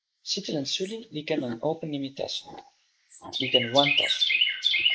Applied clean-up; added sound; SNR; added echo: neural mask model Resemble Enhance denoiser.